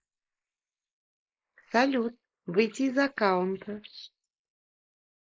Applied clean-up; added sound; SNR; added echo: neural mask model Resemble Enhance denoiser.